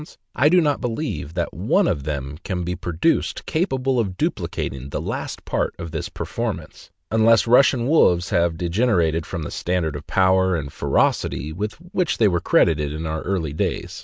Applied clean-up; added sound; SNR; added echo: none; none; none; none.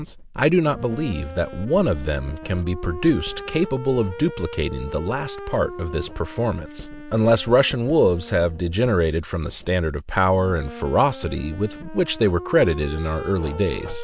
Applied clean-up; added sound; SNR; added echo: none; Wind instrument, woodwind instrument + Writing; 13 dB; none.